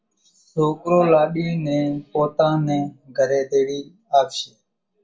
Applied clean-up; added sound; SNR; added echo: none; none; none; reverberation time 0.2 s.